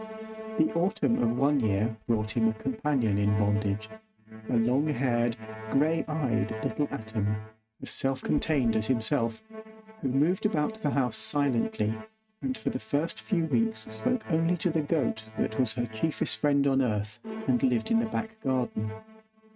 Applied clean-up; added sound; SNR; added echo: neural mask model RNNoise.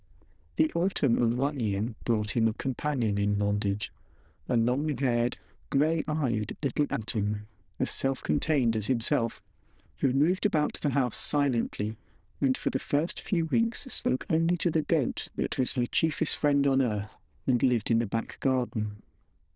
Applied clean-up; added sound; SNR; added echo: neural diffusion model UNIVERSE++.